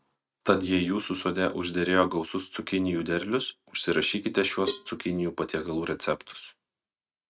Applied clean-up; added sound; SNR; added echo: neural mask model RNNoise.